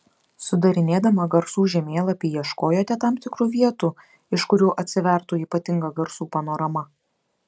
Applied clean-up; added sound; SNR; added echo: none; none; none; none.